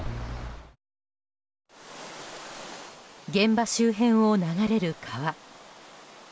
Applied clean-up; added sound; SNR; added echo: none; none; none; none.